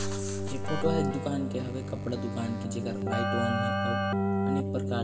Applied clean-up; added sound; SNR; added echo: none; Keyboard (musical); -3 dB; reverberation time 2.3 s.